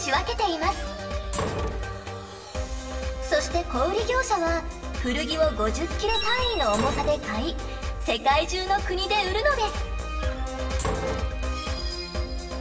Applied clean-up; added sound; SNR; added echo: none; Slam; 10 dB; reverberation time 0.8 s.